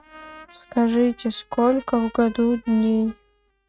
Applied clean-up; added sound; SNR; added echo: neural mask model RNNoise.